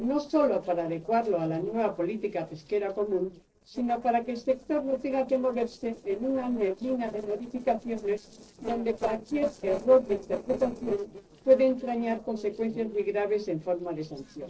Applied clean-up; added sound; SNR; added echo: neural separator model SepFormer DNS4.